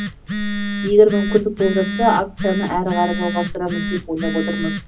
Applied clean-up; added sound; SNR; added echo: none; Telephone; 5 dB; reverberation time 0.4 s.